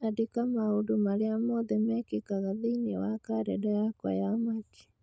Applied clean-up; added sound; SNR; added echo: none; none; none; none.